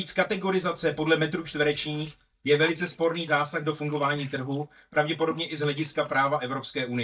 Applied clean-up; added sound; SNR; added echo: neural mask model DeepFilterNet 3.